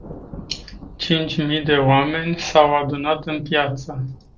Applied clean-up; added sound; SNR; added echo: none; Thunder; 19 dB; none.